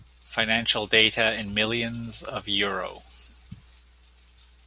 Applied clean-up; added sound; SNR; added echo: none; none; none; none.